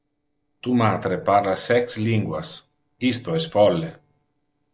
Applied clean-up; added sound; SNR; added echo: neural separator model SepFormer DNS4.